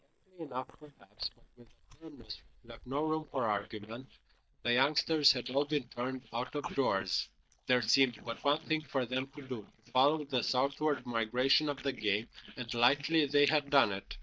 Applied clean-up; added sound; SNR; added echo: neural mask model DeepFilterNet 3.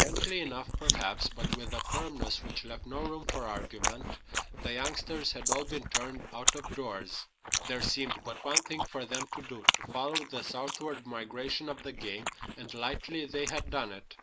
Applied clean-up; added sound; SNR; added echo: neural mask model Resemble Enhance denoiser.